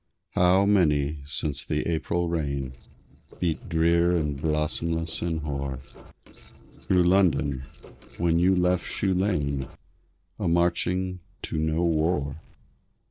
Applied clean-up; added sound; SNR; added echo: neural separator model SepFormer DNS4.